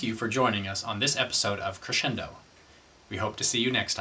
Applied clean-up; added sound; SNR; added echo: none; none; none; none.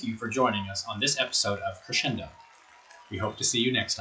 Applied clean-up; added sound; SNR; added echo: classical method log-MMSE.